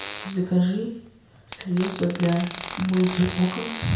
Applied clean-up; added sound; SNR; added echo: none; Fart; 10 dB; reverberation time 0.5 s.